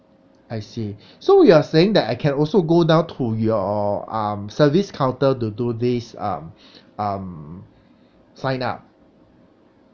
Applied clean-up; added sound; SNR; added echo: none; none; none; none.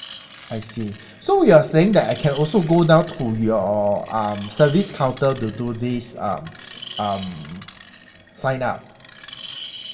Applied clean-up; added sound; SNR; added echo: none; Screech; 14 dB; reverberation time 1.6 s.